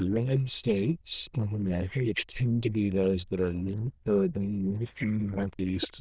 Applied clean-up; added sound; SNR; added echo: neural diffusion model UNIVERSE++.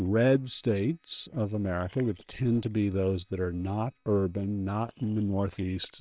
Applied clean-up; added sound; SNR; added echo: neural separator model SepFormer WHAM!.